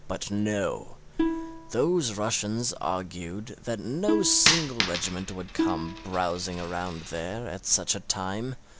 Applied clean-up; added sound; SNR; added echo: none; Coin (dropping) + Plucked string instrument; 1 dB; none.